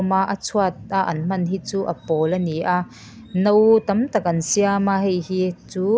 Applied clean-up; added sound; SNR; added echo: none; none; none; none.